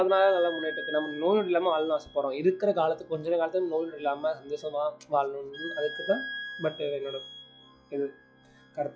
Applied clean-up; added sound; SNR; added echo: classical method log-MMSE.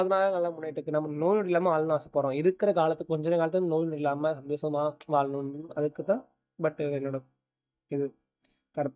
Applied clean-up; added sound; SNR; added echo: neural mask model DeepFilterNet 3.